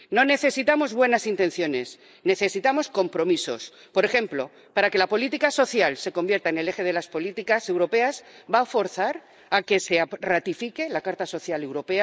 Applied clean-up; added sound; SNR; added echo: neural mask model Resemble Enhance denoiser.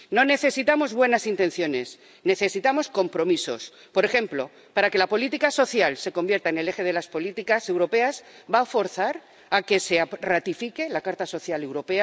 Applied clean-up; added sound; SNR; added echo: none; none; none; none.